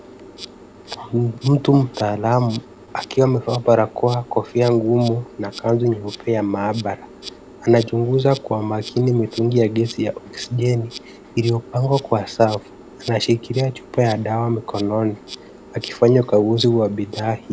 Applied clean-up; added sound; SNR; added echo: none; Insect; 19 dB; none.